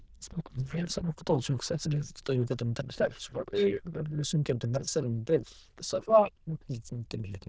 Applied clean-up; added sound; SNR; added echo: neural diffusion model UNIVERSE++.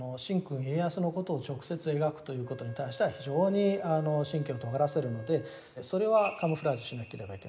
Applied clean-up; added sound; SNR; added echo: none; Organ; 17 dB; none.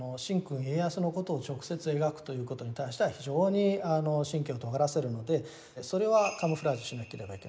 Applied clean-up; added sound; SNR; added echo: none; none; none; none.